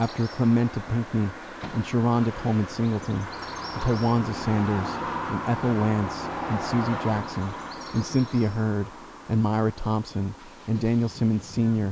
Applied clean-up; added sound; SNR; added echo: none; Bird vocalization, bird call, bird song; 10 dB; none.